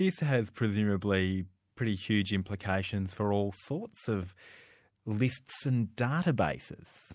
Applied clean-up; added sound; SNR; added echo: none; none; none; none.